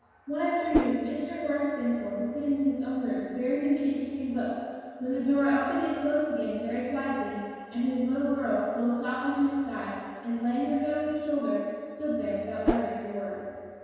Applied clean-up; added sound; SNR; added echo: none; Whoosh, swoosh, swish; 0 dB; reverberation time 1.9 s.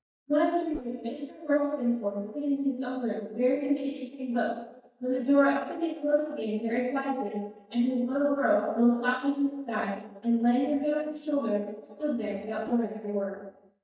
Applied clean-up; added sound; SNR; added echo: neural mask model DeepFilterNet 3.